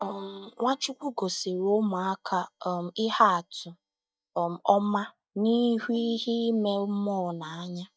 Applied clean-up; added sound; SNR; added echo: neural mask model DeepFilterNet 3.